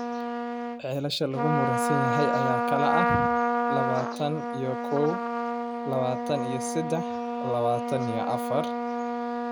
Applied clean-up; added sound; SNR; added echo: none; Trumpet; -2 dB; none.